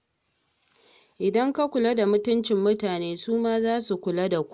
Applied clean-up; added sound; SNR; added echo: none; none; none; none.